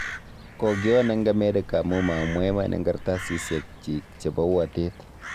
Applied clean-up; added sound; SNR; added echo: none; Crow; 12 dB; none.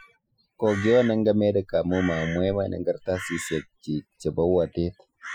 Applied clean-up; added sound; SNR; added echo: classical method Wiener filter.